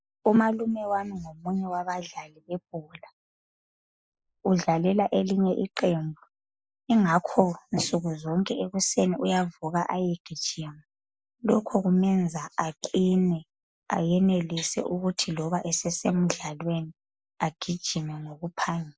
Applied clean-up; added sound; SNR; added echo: neural mask model Resemble Enhance denoiser.